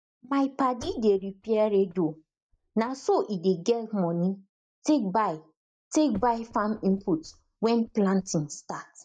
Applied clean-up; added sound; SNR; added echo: neural mask model DeepFilterNet 3.